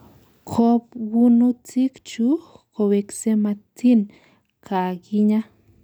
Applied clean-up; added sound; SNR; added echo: none; none; none; none.